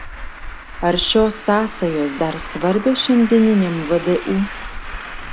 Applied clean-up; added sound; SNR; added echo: none; Traffic noise, roadway noise; 12 dB; none.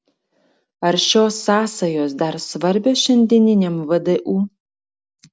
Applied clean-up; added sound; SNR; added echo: none; none; none; none.